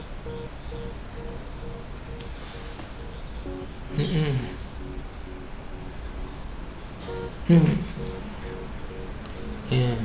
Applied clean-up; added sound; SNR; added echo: none; Piano; 13 dB; none.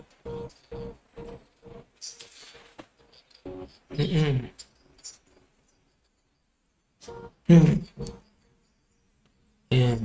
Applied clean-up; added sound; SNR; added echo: neural mask model RNNoise.